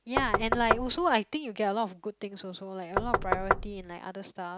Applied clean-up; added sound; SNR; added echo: none; Knock; -2 dB; none.